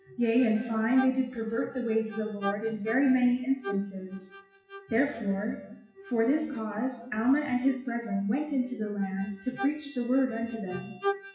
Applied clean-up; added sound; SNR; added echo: classical method WPE with log-MMSE.